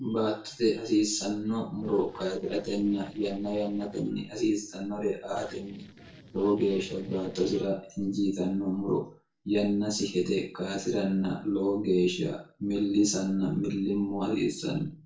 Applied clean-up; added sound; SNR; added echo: neural separator model SepFormer DNS4.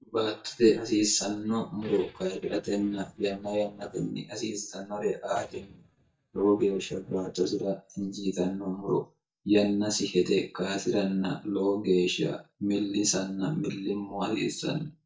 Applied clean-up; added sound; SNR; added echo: neural mask model DeepFilterNet 3.